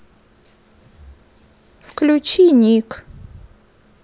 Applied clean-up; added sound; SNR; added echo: none; none; none; none.